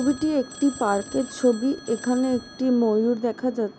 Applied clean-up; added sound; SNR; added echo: none; Telephone; 19 dB; none.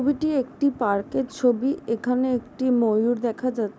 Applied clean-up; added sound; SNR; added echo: none; none; none; none.